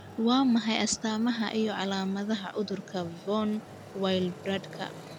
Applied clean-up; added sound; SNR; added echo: none; Traffic noise, roadway noise; 17 dB; none.